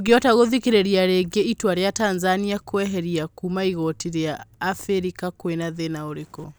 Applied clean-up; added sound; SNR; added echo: none; none; none; none.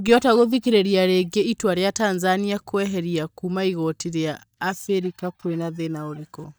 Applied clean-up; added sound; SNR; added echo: neural mask model DeepFilterNet 3.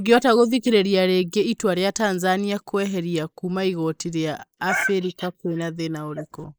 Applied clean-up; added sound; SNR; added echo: neural mask model Resemble Enhance denoiser.